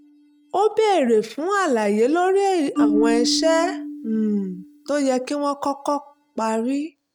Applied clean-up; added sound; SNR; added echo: neural mask model RNNoise.